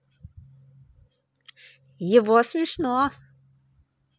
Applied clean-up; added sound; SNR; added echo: none; none; none; none.